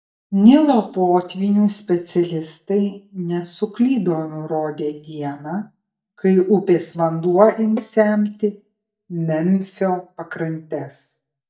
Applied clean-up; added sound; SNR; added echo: neural mask model DeepFilterNet 3.